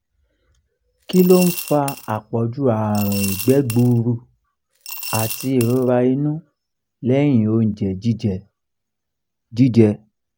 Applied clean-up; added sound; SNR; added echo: none; Coin (dropping) / Glass; 11 dB; none.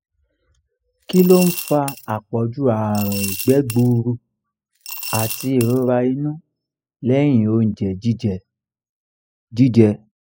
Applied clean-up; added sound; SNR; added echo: classical method spectral subtraction.